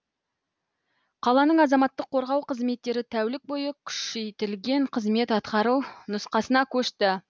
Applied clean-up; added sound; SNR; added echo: none; none; none; none.